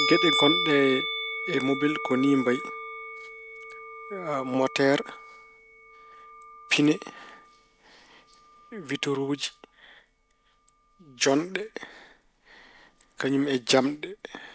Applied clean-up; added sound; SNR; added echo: none; Musical instrument; 7 dB; none.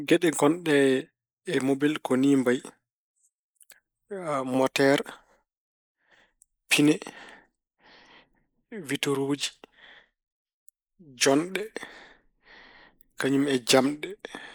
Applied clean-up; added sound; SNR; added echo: neural mask model Resemble Enhance denoiser.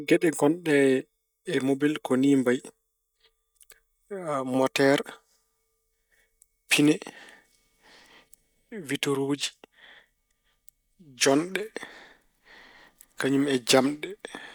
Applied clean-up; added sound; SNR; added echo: neural mask model DeepFilterNet 3.